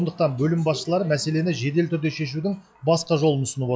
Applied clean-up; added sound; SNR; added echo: classical method log-MMSE.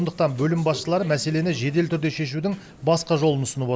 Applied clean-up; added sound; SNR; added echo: none; none; none; none.